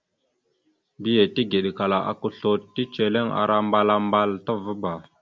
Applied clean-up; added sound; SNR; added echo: none; none; none; none.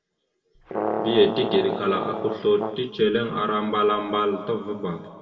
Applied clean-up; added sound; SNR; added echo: none; Brass instrument; 6 dB; reverberation time 1.6 s.